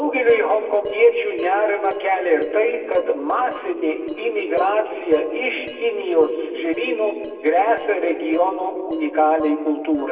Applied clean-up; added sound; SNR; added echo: neural separator model SepFormer DNS4.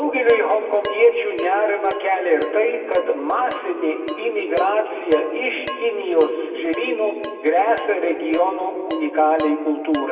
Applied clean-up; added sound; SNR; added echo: none; Dishes, pots, and pans; 15 dB; reverberation time 2.0 s.